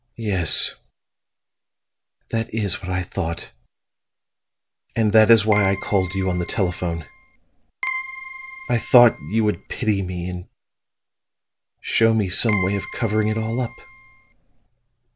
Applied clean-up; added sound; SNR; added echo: none; Keyboard (musical); 11 dB; none.